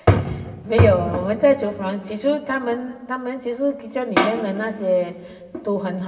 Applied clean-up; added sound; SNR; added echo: none; none; none; reverberation time 2.1 s.